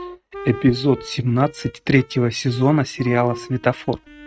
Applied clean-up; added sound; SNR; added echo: neural mask model RNNoise.